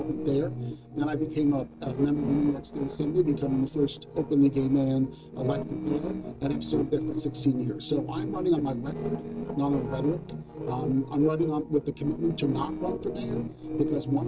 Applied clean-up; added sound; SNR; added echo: neural separator model SepFormer DNS4.